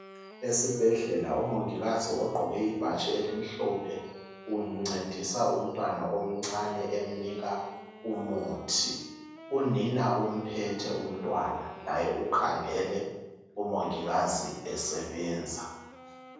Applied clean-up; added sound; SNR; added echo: none; Wind instrument, woodwind instrument; 18 dB; reverberation time 1.1 s.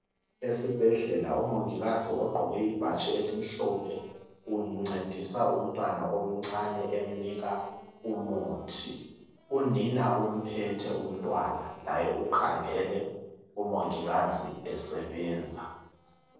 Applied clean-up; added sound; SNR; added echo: neural separator model SepFormer DNS4.